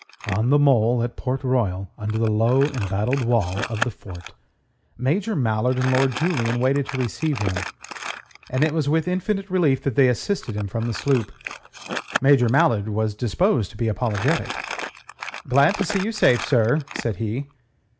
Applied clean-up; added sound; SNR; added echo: none; Crumpling, crinkling; 12 dB; none.